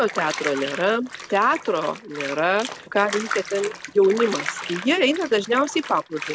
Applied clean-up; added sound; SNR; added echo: none; Bathtub (filling or washing); 10 dB; none.